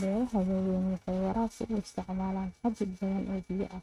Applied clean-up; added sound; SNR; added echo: neural mask model RNNoise.